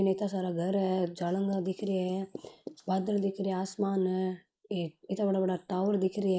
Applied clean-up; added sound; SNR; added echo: neural mask model Resemble Enhance denoiser.